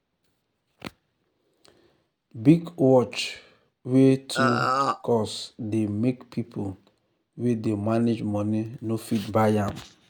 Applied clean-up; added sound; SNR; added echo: none; Burping, eructation; -1 dB; none.